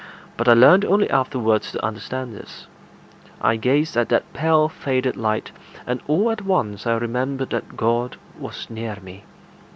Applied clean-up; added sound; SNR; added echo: none; none; none; none.